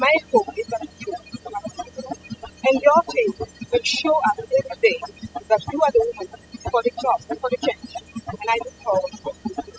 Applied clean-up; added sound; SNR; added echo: classical method spectral subtraction.